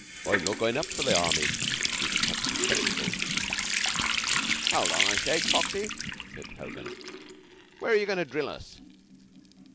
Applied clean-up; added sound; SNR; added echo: none; Water tap, faucet; -3 dB; none.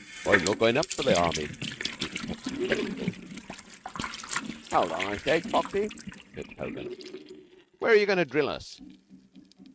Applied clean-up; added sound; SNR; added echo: neural mask model RNNoise.